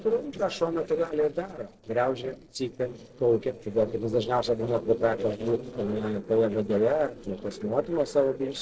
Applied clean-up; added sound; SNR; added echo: neural separator model SepFormer DNS4.